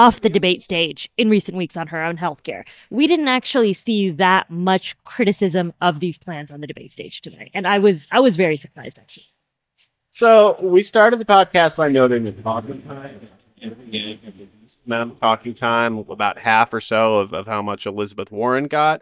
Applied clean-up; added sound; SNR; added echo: neural mask model DeepFilterNet 3.